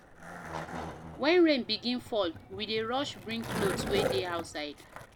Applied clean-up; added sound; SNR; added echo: none; Skateboard; 7 dB; none.